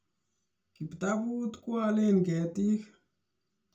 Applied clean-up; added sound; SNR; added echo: none; none; none; reverberation time 0.3 s.